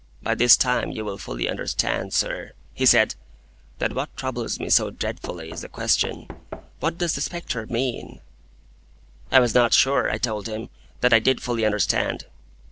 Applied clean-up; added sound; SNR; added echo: neural separator model SepFormer DNS4.